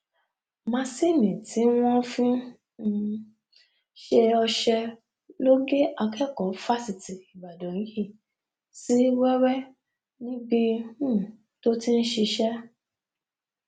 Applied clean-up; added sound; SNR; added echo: none; none; none; none.